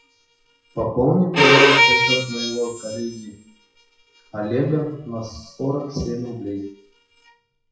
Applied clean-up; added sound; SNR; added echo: classical method WPE with log-MMSE.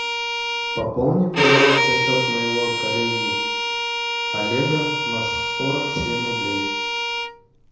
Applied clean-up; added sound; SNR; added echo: none; Bowed string instrument; -3 dB; reverberation time 1.0 s.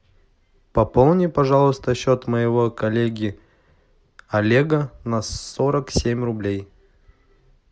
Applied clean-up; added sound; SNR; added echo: none; none; none; none.